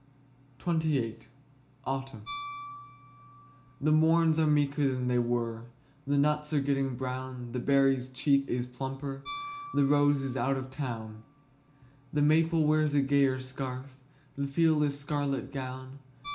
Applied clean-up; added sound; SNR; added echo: none; Piano; 20 dB; reverberation time 0.4 s.